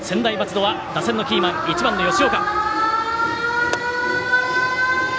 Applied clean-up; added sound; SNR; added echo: none; none; none; none.